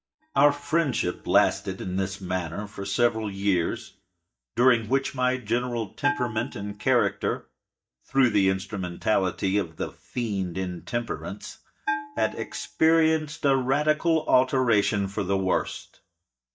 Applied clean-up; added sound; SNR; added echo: neural mask model DeepFilterNet 3.